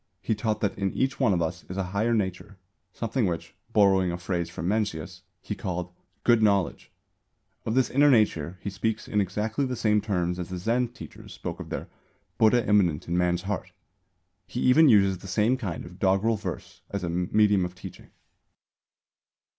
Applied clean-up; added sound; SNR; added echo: none; none; none; none.